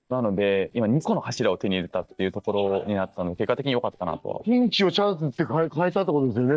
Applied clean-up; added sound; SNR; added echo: neural mask model DeepFilterNet 3.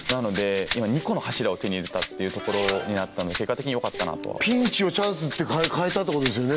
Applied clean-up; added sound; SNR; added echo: none; Rattle (instrument); 3 dB; none.